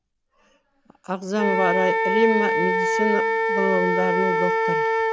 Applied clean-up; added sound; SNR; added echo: none; Wind instrument, woodwind instrument; -3 dB; none.